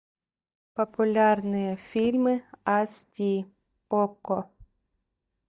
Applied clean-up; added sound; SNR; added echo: neural mask model DeepFilterNet 3.